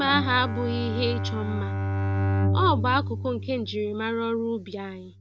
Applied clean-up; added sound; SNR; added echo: none; Bowed string instrument; 1 dB; none.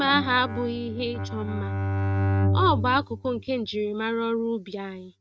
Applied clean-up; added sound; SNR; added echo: neural mask model RNNoise.